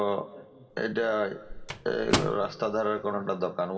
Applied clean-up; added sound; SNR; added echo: none; Microwave oven; 6 dB; reverberation time 2.3 s.